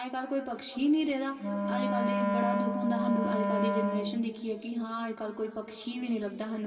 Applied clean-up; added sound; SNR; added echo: none; Wind instrument, woodwind instrument; -2 dB; reverberation time 3.0 s.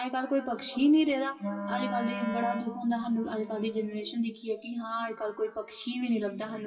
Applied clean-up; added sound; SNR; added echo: classical method WPE with log-MMSE.